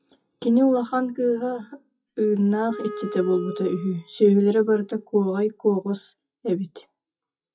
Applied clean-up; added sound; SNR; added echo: classical method WPE with log-MMSE.